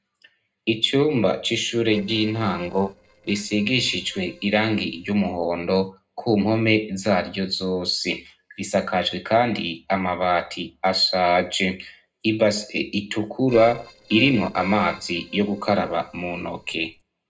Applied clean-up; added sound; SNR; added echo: neural separator model SepFormer DNS4.